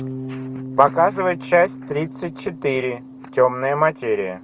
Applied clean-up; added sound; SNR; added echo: none; Bass guitar; 13 dB; none.